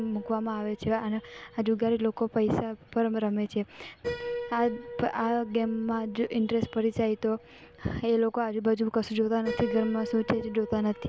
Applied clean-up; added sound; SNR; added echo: none; Piano; 13 dB; none.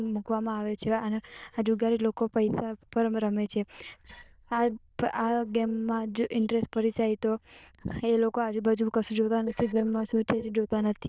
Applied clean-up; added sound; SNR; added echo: neural diffusion model UNIVERSE++.